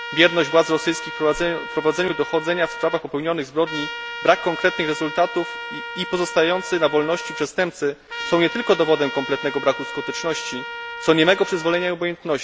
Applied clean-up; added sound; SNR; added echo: none; Trumpet; 10 dB; none.